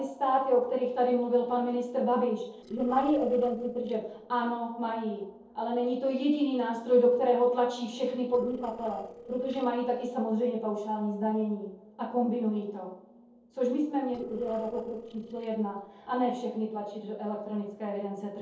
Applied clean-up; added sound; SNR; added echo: neural separator model SepFormer DNS4.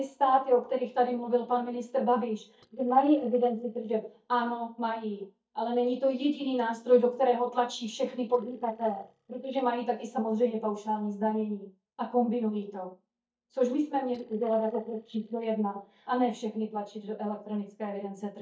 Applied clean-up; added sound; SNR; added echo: neural mask model DeepFilterNet 3.